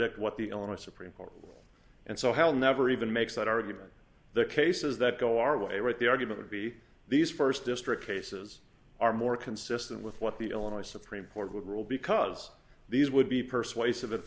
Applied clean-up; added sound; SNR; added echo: none; none; none; none.